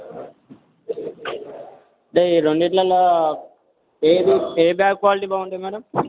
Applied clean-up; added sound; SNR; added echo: none; none; none; none.